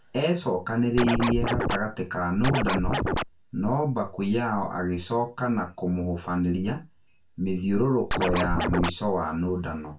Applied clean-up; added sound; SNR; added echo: none; Scratching (performance technique); -1 dB; reverberation time 0.2 s.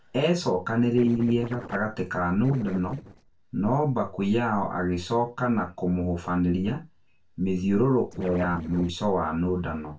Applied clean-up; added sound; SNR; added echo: neural separator model SepFormer DNS4.